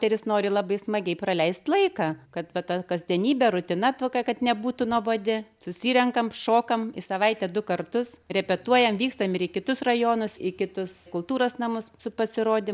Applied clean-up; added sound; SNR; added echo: none; none; none; none.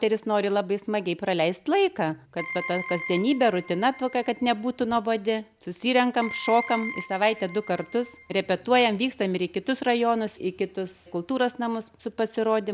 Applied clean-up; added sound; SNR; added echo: none; Keyboard (musical); 12 dB; none.